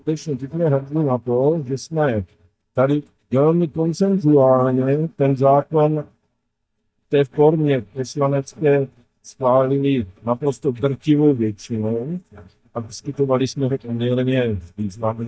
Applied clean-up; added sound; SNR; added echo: neural mask model DeepFilterNet 3.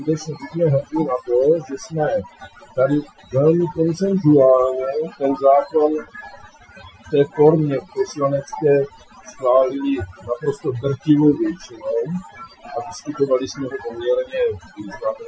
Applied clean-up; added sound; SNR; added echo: classical method Wiener filter.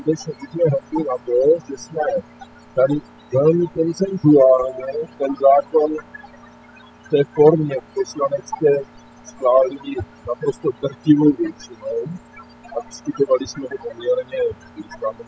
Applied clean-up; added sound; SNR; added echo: classical method spectral subtraction.